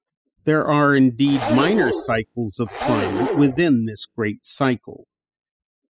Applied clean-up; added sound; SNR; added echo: classical method spectral subtraction.